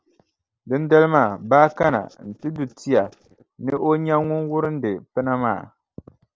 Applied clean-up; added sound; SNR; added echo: neural separator model SepFormer DNS4.